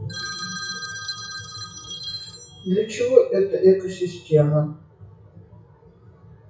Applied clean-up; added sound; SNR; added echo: classical method WPE with log-MMSE.